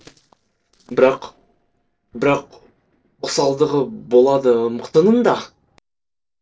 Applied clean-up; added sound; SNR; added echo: neural separator model SepFormer DNS4.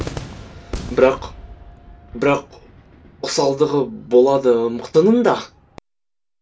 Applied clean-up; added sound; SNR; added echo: none; Cheering / Fireworks; 17 dB; reverberation time 0.2 s.